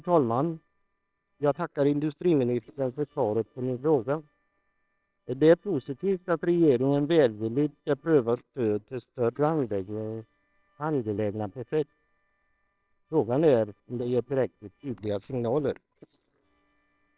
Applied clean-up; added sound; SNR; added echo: neural separator model SepFormer WHAMR!.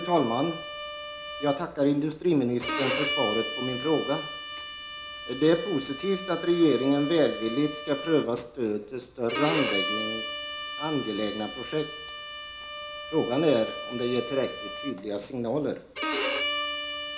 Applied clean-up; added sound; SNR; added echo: none; Bowed string instrument; 6 dB; reverberation time 0.4 s.